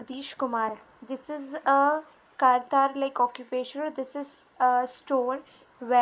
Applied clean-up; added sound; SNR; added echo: neural mask model Resemble Enhance denoiser.